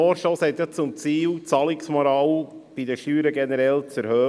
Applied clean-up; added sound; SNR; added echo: none; none; none; none.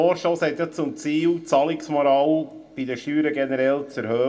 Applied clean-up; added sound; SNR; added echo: none; none; none; reverberation time 0.2 s.